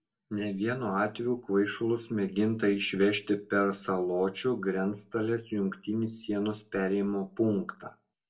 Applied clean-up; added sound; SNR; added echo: none; none; none; reverberation time 0.2 s.